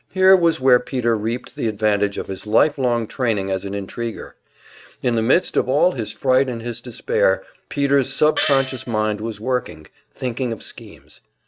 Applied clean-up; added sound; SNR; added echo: neural mask model RNNoise.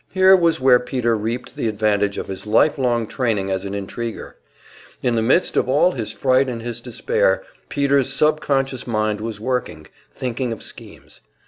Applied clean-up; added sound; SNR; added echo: none; none; none; none.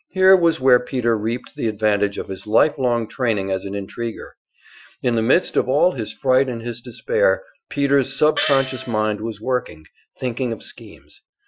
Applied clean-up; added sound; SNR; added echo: classical method Wiener filter.